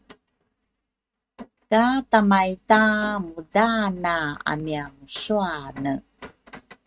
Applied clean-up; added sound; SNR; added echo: neural mask model RNNoise.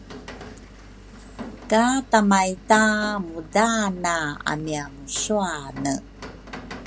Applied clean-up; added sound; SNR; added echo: none; Rain; 16 dB; none.